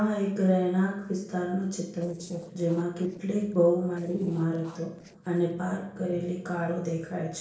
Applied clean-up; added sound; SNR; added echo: neural separator model SepFormer DNS4.